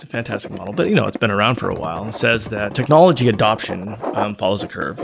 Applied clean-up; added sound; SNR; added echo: none; Drum / Drum kit + Writing; 12 dB; none.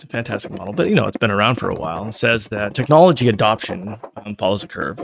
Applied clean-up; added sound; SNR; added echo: neural mask model RNNoise.